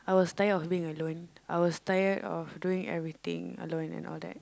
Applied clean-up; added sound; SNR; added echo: none; none; none; none.